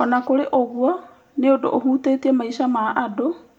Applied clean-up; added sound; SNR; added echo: none; none; none; reverberation time 0.4 s.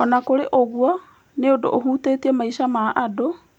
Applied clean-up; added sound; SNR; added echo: none; none; none; none.